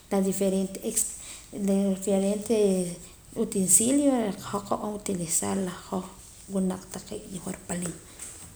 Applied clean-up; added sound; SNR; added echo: none; none; none; none.